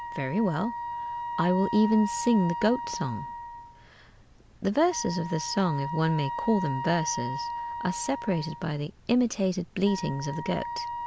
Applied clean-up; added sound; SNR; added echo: none; Wind instrument, woodwind instrument; 8 dB; none.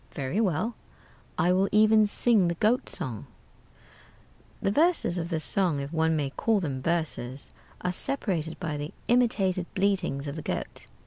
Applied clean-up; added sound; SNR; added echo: none; none; none; none.